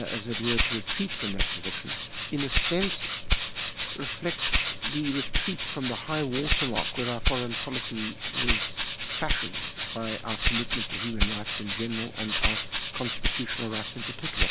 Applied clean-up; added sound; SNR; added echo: none; Rattle (instrument); -5 dB; none.